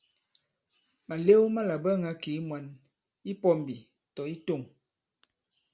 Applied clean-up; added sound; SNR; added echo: none; none; none; none.